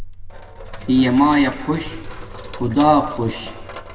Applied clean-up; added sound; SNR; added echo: none; Sink (filling or washing); 13 dB; reverberation time 1.3 s.